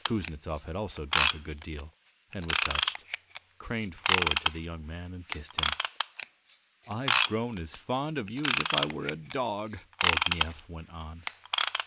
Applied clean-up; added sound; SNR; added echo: none; Ratchet, pawl / Tools; -5 dB; none.